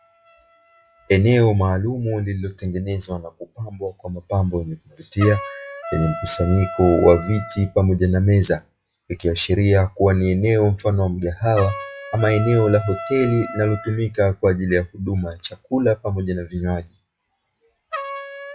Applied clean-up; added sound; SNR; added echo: classical method log-MMSE.